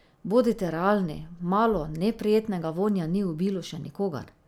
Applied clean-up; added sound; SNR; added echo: none; none; none; none.